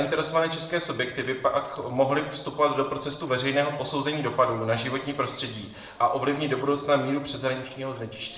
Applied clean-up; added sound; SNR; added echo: neural separator model SepFormer DNS4.